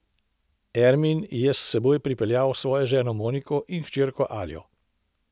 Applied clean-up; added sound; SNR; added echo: none; none; none; none.